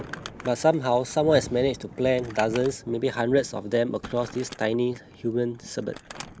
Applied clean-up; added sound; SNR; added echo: none; Thunder + Crumpling, crinkling; 15 dB; none.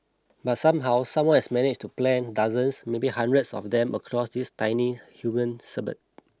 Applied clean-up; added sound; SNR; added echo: none; none; none; none.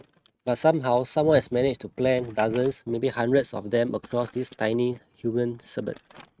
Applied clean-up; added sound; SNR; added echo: neural mask model RNNoise.